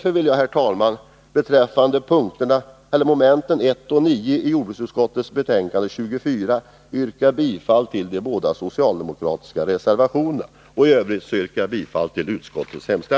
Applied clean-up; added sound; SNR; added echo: none; none; none; none.